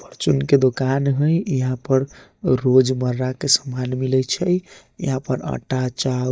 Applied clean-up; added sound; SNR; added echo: neural mask model DeepFilterNet 3.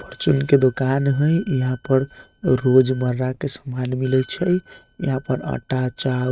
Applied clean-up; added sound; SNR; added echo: neural mask model RNNoise.